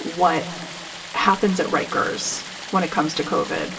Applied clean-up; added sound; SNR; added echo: none; Stream; 13 dB; reverberation time 2.9 s.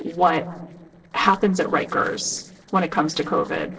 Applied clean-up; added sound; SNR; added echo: neural separator model SepFormer DNS4.